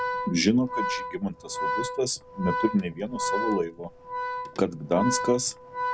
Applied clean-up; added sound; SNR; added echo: none; Organ; 4 dB; none.